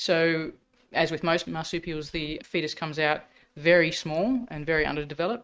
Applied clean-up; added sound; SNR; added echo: neural mask model RNNoise.